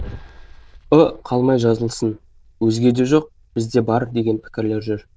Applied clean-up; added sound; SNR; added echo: neural diffusion model UNIVERSE++.